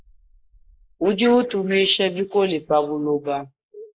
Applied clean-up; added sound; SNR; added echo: neural mask model Resemble Enhance denoiser.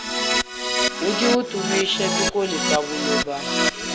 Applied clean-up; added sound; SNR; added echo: none; Keyboard (musical); -2 dB; none.